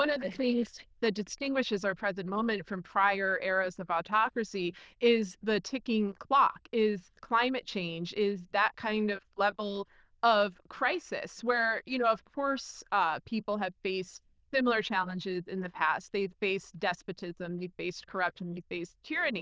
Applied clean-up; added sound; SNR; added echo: neural diffusion model UNIVERSE++.